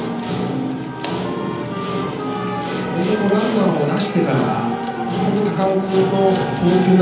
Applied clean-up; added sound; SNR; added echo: none; Wind instrument, woodwind instrument; 15 dB; reverberation time 0.9 s.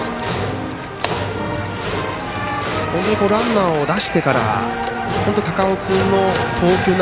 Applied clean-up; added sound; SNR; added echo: none; none; none; none.